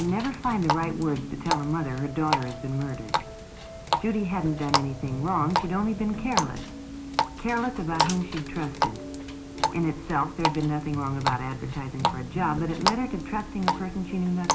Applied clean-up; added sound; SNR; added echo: none; Water tap, faucet; 3 dB; reverberation time 0.5 s.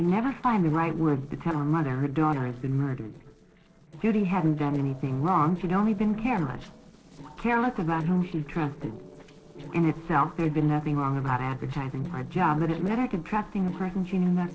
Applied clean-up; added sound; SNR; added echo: neural separator model SepFormer DNS4.